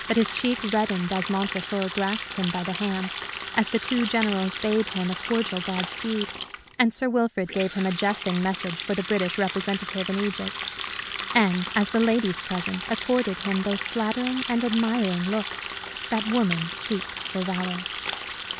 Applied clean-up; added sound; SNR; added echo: none; Water tap, faucet; 6 dB; none.